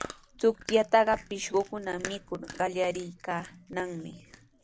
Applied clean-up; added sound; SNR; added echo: none; Chewing, mastication; 16 dB; none.